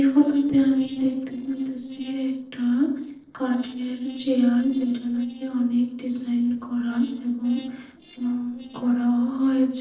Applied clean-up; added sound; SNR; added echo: neural separator model SepFormer DNS4.